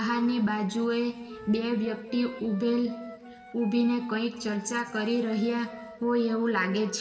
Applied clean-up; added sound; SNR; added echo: none; Wind instrument, woodwind instrument; 19 dB; reverberation time 2.6 s.